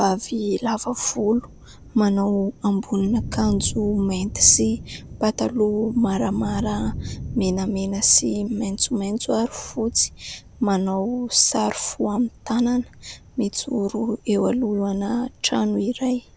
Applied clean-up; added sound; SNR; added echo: none; Thunder; 15 dB; none.